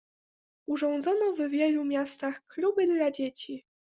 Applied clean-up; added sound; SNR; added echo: none; none; none; none.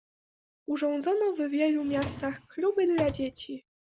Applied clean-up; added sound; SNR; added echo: none; Drawer open or close; 12 dB; none.